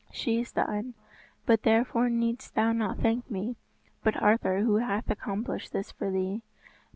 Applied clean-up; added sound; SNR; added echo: none; none; none; none.